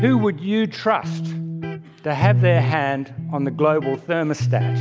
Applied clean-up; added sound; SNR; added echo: none; Electric guitar; 2 dB; none.